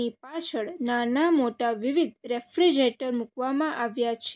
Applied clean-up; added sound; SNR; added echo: none; none; none; none.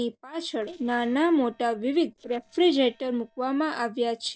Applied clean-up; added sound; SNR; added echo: neural separator model SepFormer DNS4.